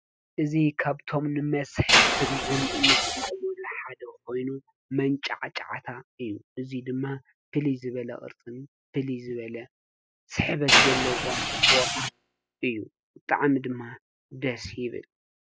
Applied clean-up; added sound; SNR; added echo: classical method spectral subtraction.